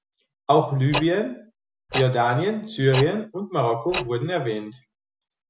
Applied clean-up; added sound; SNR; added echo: none; Tick-tock; 11 dB; none.